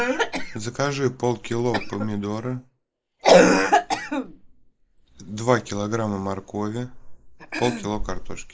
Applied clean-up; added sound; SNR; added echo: neural mask model Resemble Enhance denoiser.